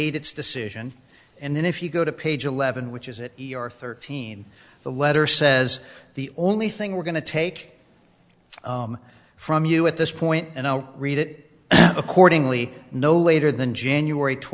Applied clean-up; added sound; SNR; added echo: none; none; none; none.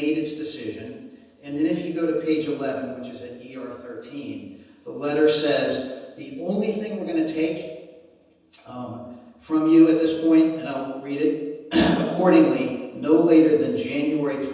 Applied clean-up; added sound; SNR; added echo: none; none; none; reverberation time 1.1 s.